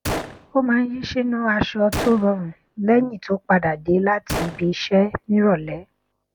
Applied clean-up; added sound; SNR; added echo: none; Gunshot, gunfire; 12 dB; none.